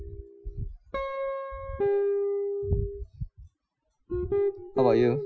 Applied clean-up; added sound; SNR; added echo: classical method Wiener filter.